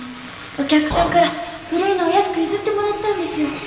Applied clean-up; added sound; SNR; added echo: none; Liquid; 12 dB; reverberation time 2.3 s.